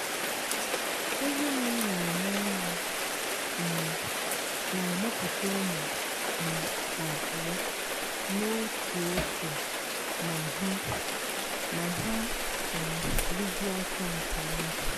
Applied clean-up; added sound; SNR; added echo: none; Hammer + Rain; -4 dB; none.